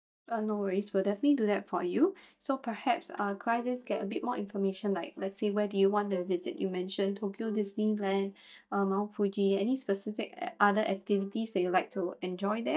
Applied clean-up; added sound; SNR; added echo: neural mask model DeepFilterNet 3.